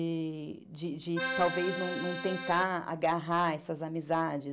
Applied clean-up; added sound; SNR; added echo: none; Accordion; 2 dB; none.